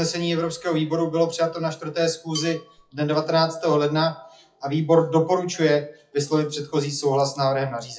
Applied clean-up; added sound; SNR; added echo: classical method WPE with log-MMSE.